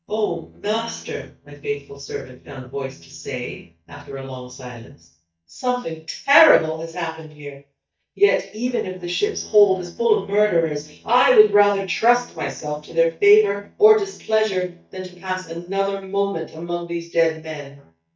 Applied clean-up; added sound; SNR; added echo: neural mask model DeepFilterNet 3.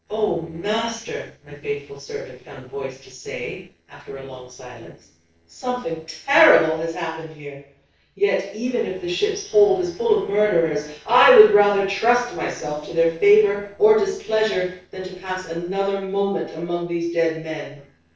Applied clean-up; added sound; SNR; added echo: neural separator model SepFormer DNS4.